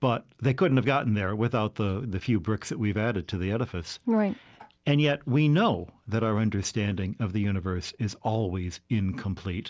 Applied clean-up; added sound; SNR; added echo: none; none; none; none.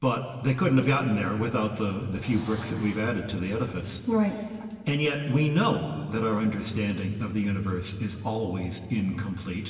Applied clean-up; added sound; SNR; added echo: none; Hiss; 17 dB; reverberation time 2.4 s.